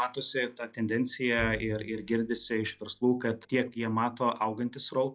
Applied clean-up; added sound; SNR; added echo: classical method log-MMSE.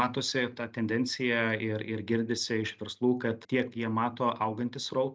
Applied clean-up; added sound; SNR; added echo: none; none; none; none.